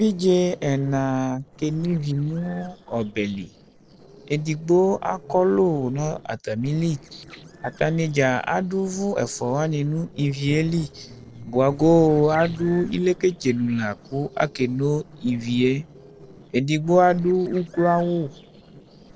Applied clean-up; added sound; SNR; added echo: neural separator model SepFormer DNS4.